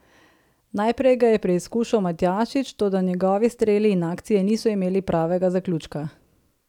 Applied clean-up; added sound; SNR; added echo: none; none; none; none.